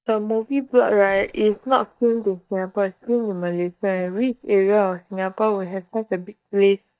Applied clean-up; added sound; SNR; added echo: neural mask model DeepFilterNet 3.